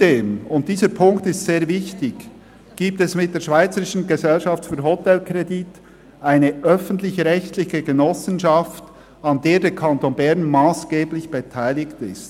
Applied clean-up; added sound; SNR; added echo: none; none; none; none.